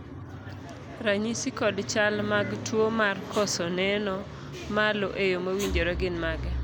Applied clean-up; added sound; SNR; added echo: none; none; none; none.